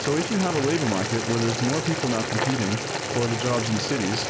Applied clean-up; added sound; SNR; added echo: none; Boiling; 3 dB; none.